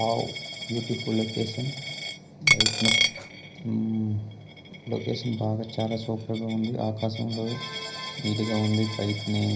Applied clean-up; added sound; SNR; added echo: none; Coin (dropping); 3 dB; reverberation time 0.4 s.